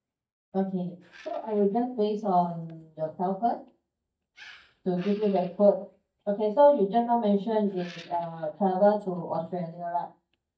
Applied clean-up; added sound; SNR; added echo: neural mask model DeepFilterNet 3.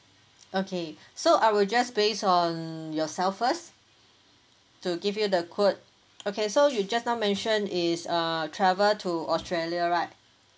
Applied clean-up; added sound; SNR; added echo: none; none; none; none.